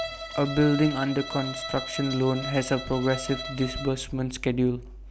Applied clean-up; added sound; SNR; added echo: none; Bowed string instrument; 10 dB; none.